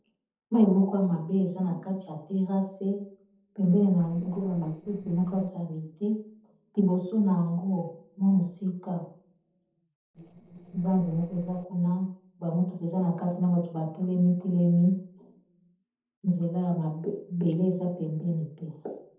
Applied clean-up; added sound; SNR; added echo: neural separator model SepFormer DNS4.